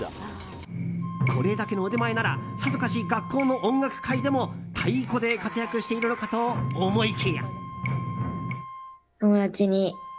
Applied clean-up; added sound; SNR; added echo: none; Wind instrument, woodwind instrument; 15 dB; none.